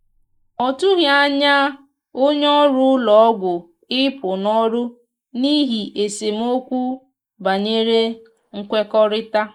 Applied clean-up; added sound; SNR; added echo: neural mask model Resemble Enhance denoiser.